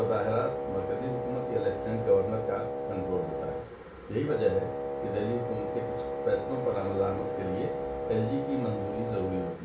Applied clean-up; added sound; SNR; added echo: none; Wind instrument, woodwind instrument; 2 dB; reverberation time 0.4 s.